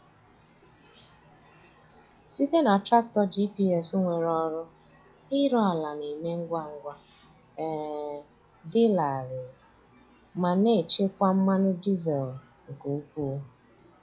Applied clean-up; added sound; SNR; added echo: classical method log-MMSE.